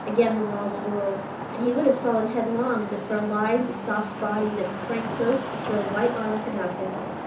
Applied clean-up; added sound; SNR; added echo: none; Traffic noise, roadway noise; 7 dB; reverberation time 0.9 s.